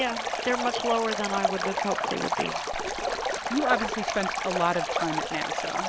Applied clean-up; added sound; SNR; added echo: none; Stream; 0 dB; none.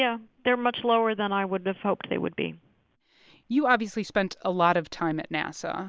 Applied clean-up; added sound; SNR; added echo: none; none; none; none.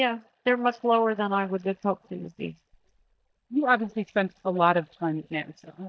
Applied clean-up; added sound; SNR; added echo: neural mask model DeepFilterNet 3.